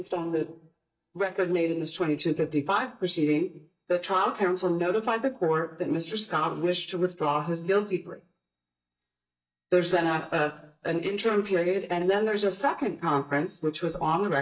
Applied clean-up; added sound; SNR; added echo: neural mask model DeepFilterNet 3.